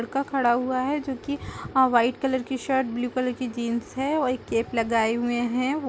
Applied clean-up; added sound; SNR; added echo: none; none; none; none.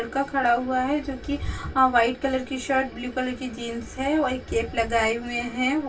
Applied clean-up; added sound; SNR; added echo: none; none; none; reverberation time 0.1 s.